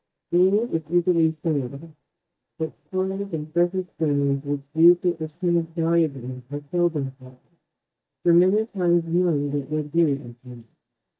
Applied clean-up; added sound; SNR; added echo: neural mask model DeepFilterNet 3.